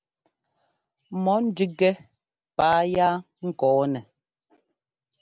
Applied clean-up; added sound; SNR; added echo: none; none; none; none.